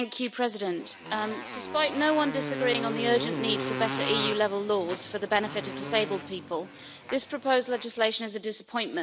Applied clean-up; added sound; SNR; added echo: none; Motorcycle; 8 dB; none.